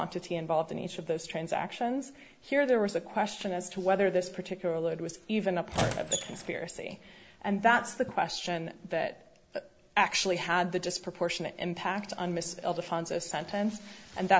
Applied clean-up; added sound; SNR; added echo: none; Squeak; 4 dB; none.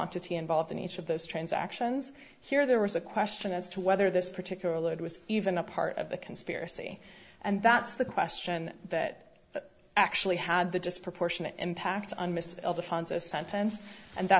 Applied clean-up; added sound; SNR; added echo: none; none; none; none.